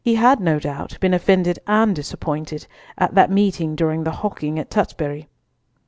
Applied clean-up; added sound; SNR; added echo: none; none; none; none.